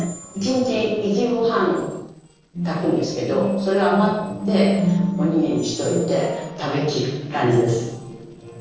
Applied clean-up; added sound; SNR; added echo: neural separator model SepFormer DNS4.